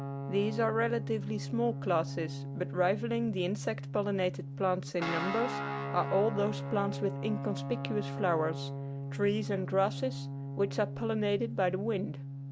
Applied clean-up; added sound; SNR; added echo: none; Guitar; 5 dB; none.